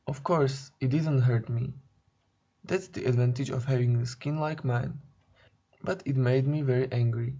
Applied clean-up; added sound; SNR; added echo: none; none; none; none.